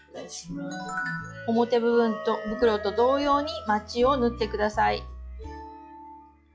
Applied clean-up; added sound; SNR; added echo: classical method log-MMSE.